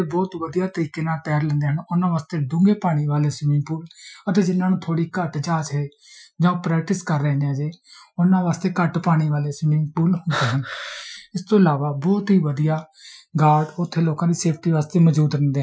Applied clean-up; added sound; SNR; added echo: classical method Wiener filter.